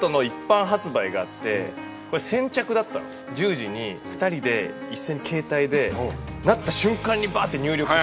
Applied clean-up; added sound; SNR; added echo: none; none; none; none.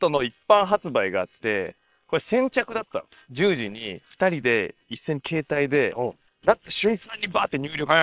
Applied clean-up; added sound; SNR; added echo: neural separator model SepFormer WHAM!.